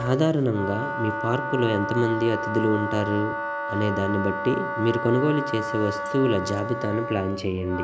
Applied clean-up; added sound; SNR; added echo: none; Wind instrument, woodwind instrument; 6 dB; none.